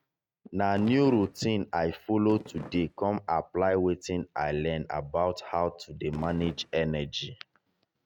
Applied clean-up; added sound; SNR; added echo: neural mask model RNNoise.